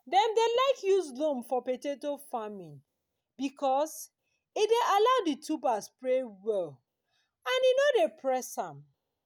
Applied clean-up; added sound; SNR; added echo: none; none; none; none.